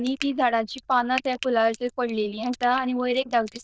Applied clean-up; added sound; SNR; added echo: neural diffusion model UNIVERSE++.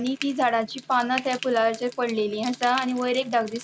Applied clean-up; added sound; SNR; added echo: none; Frying (food); 15 dB; none.